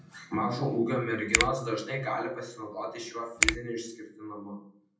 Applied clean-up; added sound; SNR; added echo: none; Finger snapping; 1 dB; reverberation time 0.6 s.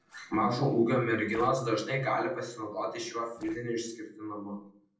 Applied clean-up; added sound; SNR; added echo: neural separator model SepFormer DNS4.